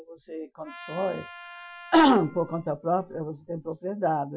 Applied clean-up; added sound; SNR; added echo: classical method Wiener filter.